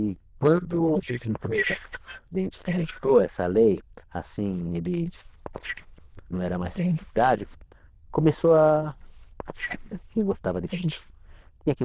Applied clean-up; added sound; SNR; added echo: neural diffusion model UNIVERSE++.